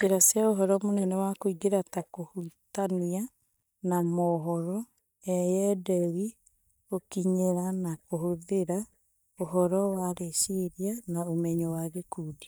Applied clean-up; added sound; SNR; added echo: neural mask model DeepFilterNet 3.